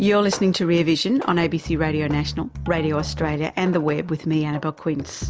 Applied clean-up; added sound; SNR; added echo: none; none; none; none.